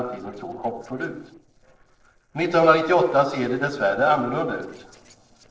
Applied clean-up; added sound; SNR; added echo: neural separator model SepFormer DNS4.